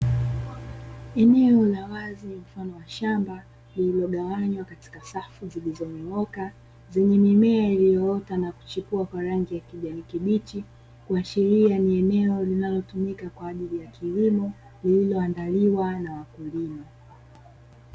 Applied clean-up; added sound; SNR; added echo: none; none; none; none.